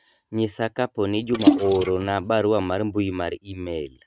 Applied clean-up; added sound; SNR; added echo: neural mask model RNNoise.